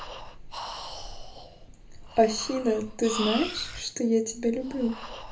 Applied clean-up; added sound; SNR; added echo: none; Breathing; 10 dB; reverberation time 0.3 s.